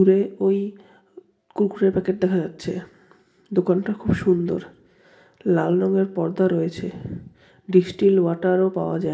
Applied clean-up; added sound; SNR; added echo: none; none; none; reverberation time 0.6 s.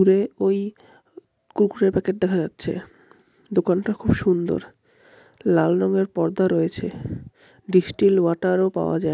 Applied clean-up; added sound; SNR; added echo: none; none; none; none.